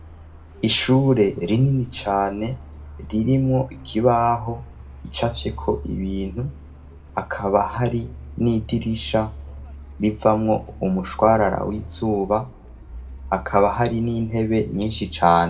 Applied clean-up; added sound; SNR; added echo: none; Truck; 16 dB; reverberation time 0.5 s.